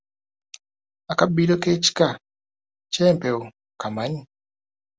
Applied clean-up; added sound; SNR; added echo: none; none; none; none.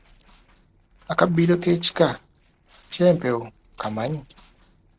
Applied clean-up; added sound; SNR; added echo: neural separator model SepFormer DNS4.